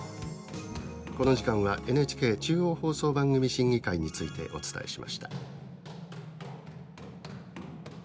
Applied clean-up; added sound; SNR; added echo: none; Run; 14 dB; none.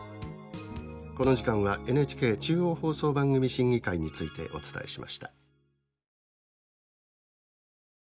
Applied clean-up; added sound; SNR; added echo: none; none; none; none.